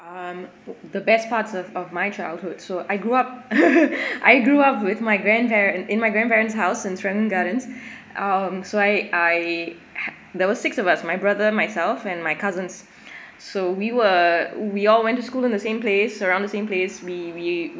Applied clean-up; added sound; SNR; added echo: none; none; none; none.